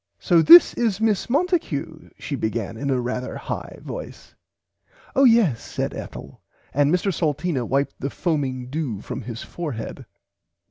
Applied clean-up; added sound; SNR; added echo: none; none; none; none.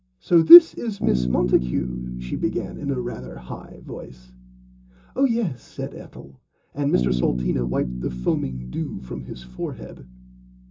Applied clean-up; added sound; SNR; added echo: none; Bass guitar; 7 dB; reverberation time 0.2 s.